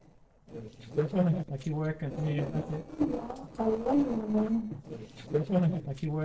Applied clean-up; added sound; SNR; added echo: neural separator model SepFormer DNS4.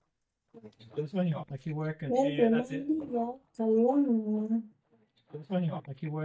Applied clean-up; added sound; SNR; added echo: neural mask model DeepFilterNet 3.